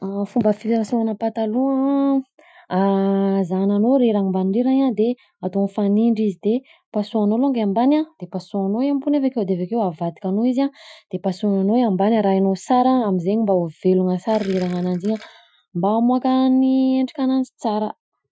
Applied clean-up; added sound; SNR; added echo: classical method Wiener filter.